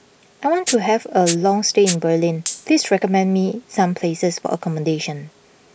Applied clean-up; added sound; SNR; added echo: none; Rattle (instrument); 11 dB; none.